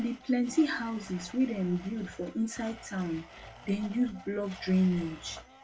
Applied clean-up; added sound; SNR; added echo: none; Domestic sounds, home sounds; 18 dB; reverberation time 0.1 s.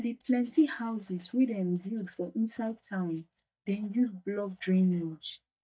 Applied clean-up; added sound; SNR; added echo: neural mask model DeepFilterNet 3.